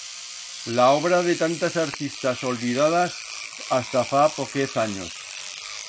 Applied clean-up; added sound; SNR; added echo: none; Engine / Domestic sounds, home sounds; 11 dB; none.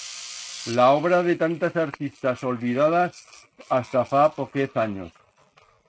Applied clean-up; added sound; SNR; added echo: neural mask model RNNoise.